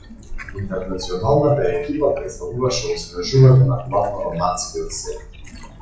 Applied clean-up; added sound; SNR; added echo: classical method WPE with log-MMSE.